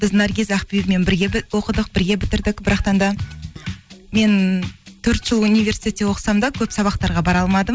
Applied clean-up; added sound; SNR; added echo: none; none; none; none.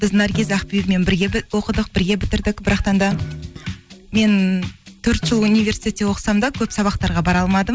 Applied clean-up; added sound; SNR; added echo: none; Snare drum; 16 dB; none.